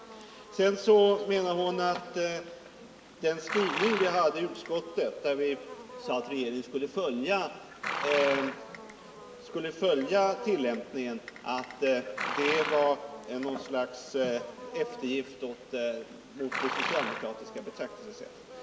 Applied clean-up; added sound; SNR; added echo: none; Livestock, farm animals, working animals; 9 dB; reverberation time 2.1 s.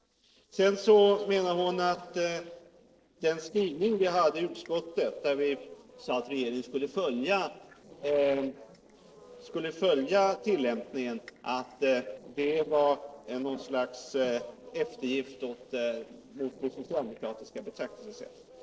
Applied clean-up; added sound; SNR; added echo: neural separator model SepFormer DNS4.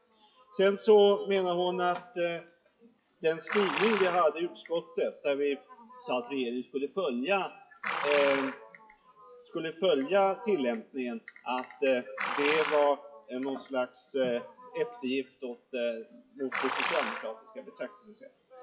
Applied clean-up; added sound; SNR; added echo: classical method WPE with log-MMSE.